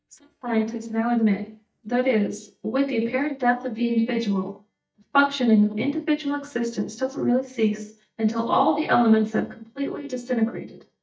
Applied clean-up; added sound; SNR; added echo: neural mask model DeepFilterNet 3.